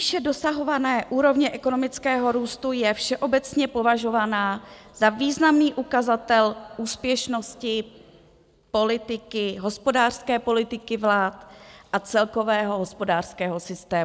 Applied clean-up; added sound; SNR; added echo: none; none; none; none.